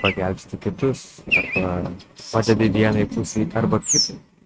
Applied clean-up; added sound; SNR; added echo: neural mask model RNNoise.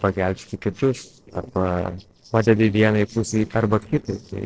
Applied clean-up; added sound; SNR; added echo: neural separator model SepFormer DNS4.